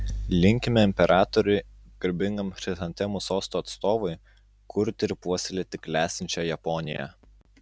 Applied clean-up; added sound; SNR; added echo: none; none; none; none.